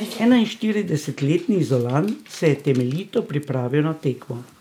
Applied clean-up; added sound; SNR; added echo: none; Dog; 20 dB; none.